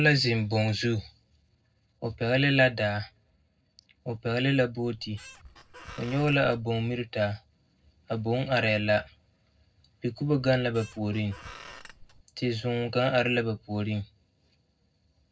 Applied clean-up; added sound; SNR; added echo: neural separator model SepFormer DNS4.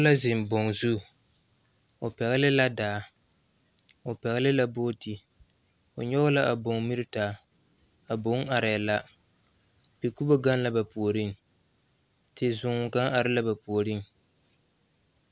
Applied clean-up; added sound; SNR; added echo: none; none; none; none.